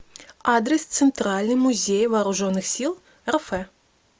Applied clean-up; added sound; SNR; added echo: none; none; none; none.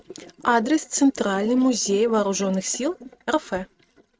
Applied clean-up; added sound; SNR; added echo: neural mask model RNNoise.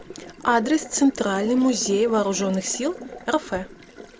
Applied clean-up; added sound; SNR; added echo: none; Water tap, faucet; 15 dB; none.